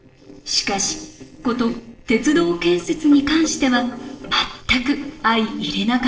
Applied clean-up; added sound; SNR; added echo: neural separator model SepFormer DNS4.